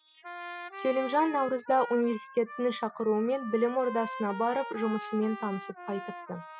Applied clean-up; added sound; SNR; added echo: classical method spectral subtraction.